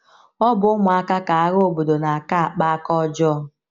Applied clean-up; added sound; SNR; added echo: none; none; none; none.